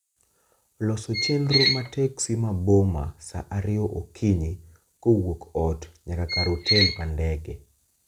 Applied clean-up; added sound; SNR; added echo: none; Squeak; -1 dB; none.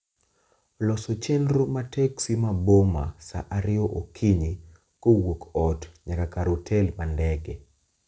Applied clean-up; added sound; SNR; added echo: none; none; none; none.